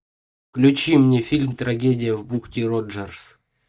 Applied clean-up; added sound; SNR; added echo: neural mask model DeepFilterNet 3.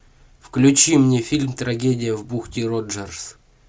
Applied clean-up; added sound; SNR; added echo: none; none; none; none.